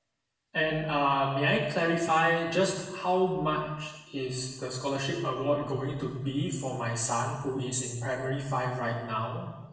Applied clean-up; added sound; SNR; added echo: none; none; none; reverberation time 1.0 s.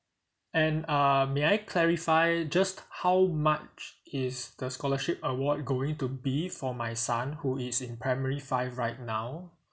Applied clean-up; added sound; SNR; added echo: none; none; none; none.